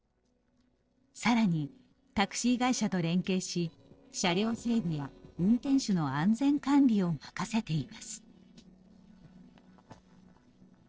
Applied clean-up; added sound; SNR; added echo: neural separator model SepFormer DNS4.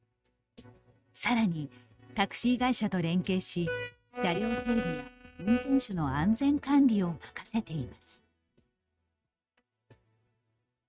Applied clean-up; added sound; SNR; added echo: neural mask model RNNoise.